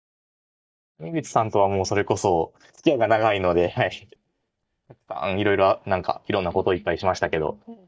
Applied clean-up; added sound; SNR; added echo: neural mask model DeepFilterNet 3.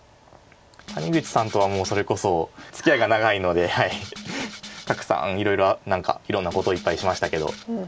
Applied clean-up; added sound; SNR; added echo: none; Rattle (instrument); 16 dB; none.